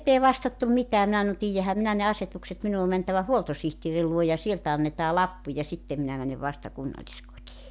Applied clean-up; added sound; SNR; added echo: none; none; none; none.